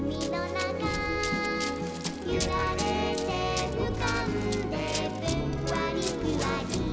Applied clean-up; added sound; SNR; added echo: none; Run; 13 dB; none.